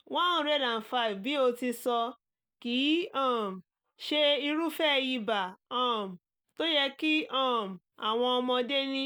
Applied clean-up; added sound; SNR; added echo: none; none; none; none.